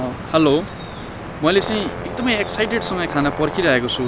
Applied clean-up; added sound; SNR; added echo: none; Brass instrument + Drip; 10 dB; none.